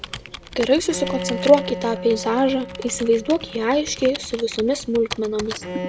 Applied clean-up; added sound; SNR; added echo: none; Bowed string instrument + Computer keyboard; 11 dB; none.